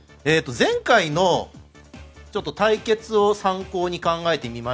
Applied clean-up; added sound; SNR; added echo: none; none; none; none.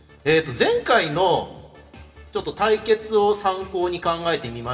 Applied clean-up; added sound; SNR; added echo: none; none; none; reverberation time 0.9 s.